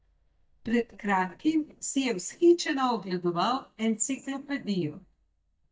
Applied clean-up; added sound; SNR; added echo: neural mask model DeepFilterNet 3.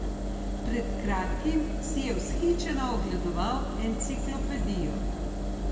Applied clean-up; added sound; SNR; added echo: none; Engine; -2 dB; reverberation time 2.2 s.